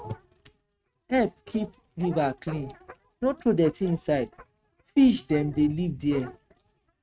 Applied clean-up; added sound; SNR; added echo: neural mask model RNNoise.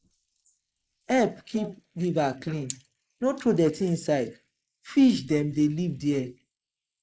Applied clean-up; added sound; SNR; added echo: neural mask model Resemble Enhance denoiser.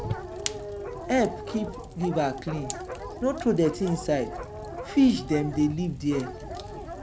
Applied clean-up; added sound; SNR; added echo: none; Dog + Fire; 8 dB; none.